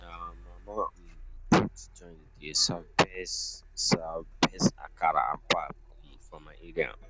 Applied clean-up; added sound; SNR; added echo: none; Car; 18 dB; none.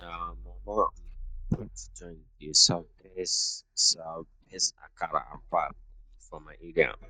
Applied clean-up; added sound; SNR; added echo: neural mask model DeepFilterNet 3.